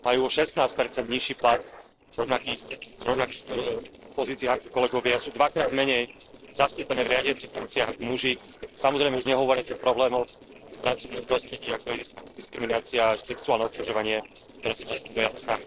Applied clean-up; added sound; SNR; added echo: neural separator model SepFormer DNS4.